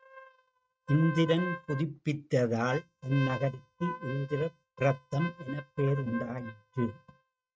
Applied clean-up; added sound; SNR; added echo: neural mask model RNNoise.